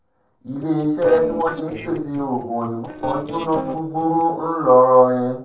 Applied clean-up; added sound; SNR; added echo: neural separator model SepFormer DNS4.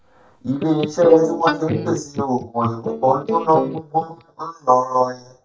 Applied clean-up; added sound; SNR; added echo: neural mask model DeepFilterNet 3.